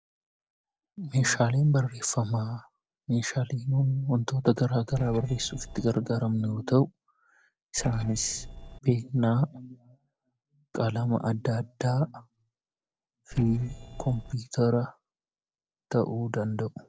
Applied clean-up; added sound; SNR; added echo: neural separator model SepFormer DNS4.